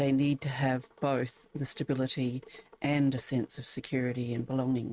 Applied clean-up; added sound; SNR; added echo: neural mask model RNNoise.